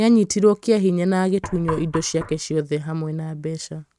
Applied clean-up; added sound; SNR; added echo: neural mask model RNNoise.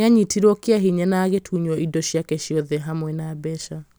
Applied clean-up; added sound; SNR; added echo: none; none; none; none.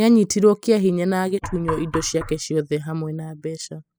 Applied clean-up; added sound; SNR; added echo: classical method spectral subtraction.